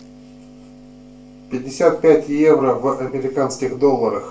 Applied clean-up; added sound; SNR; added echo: none; none; none; reverberation time 0.3 s.